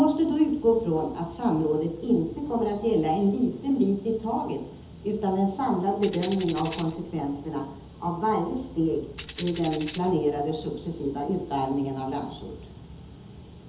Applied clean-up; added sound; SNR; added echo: none; Tambourine; 16 dB; reverberation time 0.8 s.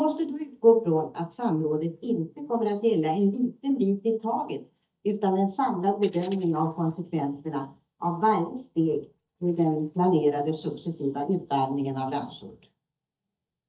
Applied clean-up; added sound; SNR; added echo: neural mask model DeepFilterNet 3.